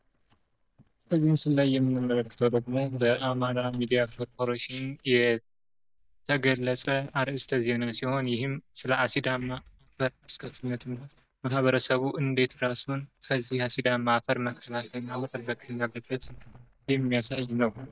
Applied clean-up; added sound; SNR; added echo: neural mask model DeepFilterNet 3.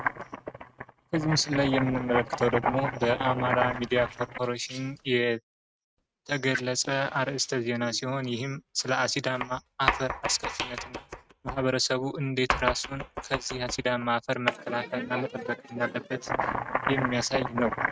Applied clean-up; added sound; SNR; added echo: neural mask model RNNoise.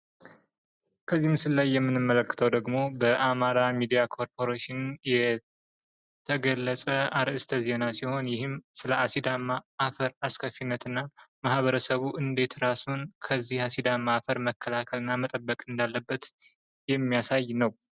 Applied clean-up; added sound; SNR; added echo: none; none; none; none.